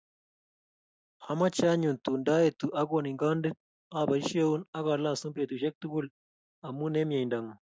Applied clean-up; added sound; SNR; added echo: none; none; none; none.